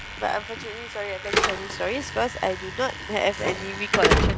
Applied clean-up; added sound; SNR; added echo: none; Slam / Alarm; -2 dB; none.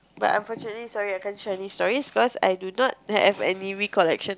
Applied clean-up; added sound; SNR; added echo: none; none; none; none.